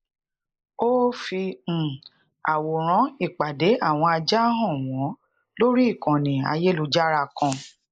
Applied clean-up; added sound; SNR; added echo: neural mask model Resemble Enhance denoiser.